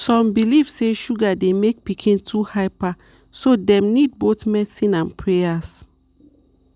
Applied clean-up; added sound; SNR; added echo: none; none; none; none.